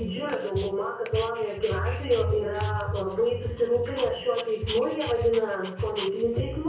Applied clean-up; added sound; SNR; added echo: none; Dog; 17 dB; reverberation time 0.6 s.